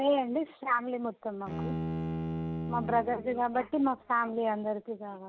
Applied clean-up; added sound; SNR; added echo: none; Bowed string instrument; 6 dB; none.